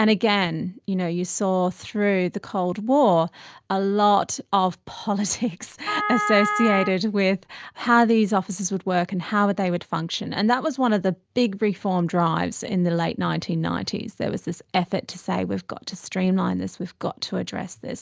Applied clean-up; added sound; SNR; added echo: none; Wind instrument, woodwind instrument; 4 dB; none.